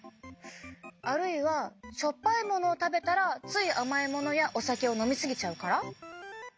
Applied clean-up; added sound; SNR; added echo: none; none; none; none.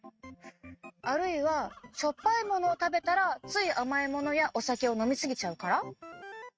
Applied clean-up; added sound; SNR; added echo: neural mask model RNNoise.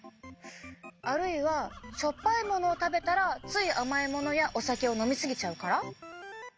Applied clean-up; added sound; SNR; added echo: none; Crow; 19 dB; none.